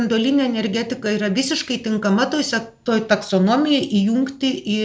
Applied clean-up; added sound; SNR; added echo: none; none; none; none.